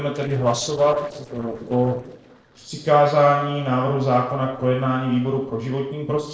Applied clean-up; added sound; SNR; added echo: neural separator model SepFormer DNS4.